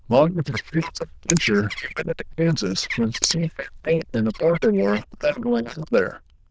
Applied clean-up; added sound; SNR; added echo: neural diffusion model UNIVERSE++.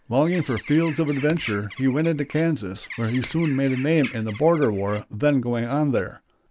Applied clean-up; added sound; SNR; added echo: none; Finger snapping + Bird; 14 dB; none.